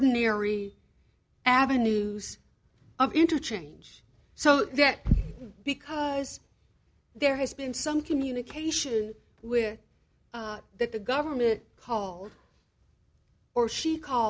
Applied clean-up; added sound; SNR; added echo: none; none; none; none.